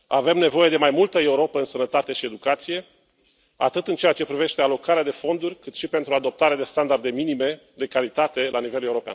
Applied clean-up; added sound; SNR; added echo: none; none; none; none.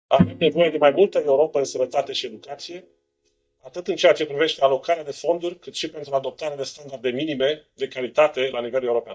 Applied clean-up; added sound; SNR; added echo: neural mask model DeepFilterNet 3.